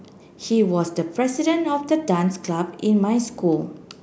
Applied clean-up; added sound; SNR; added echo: none; none; none; none.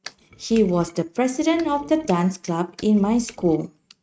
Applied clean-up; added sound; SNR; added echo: neural mask model RNNoise.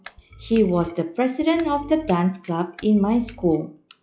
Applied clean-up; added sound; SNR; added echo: classical method log-MMSE.